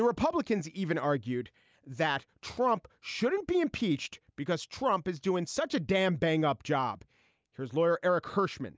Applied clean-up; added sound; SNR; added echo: none; none; none; none.